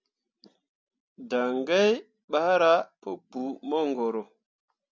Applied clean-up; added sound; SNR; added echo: none; none; none; none.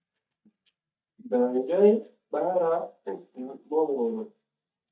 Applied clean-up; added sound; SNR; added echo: neural mask model DeepFilterNet 3.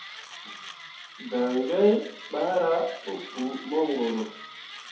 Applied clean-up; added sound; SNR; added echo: none; Mechanisms; 15 dB; reverberation time 0.5 s.